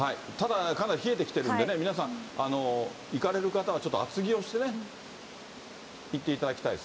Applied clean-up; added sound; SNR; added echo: none; none; none; none.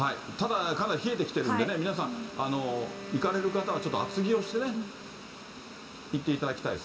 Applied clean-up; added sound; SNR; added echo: none; Wind instrument, woodwind instrument; 16 dB; reverberation time 1.8 s.